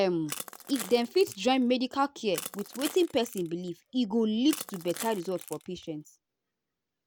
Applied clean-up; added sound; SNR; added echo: none; Crushing; 14 dB; none.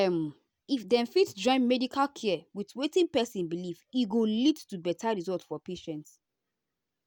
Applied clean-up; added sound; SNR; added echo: none; none; none; none.